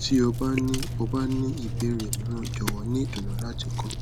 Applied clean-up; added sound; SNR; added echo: none; Chewing, mastication; 1 dB; none.